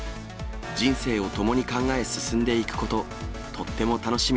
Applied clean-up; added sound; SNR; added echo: none; Wind instrument, woodwind instrument; 17 dB; none.